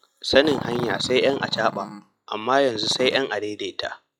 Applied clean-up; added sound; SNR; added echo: classical method log-MMSE.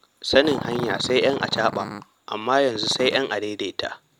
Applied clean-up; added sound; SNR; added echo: none; Growling; 12 dB; none.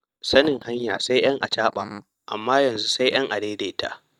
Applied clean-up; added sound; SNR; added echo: neural mask model DeepFilterNet 3.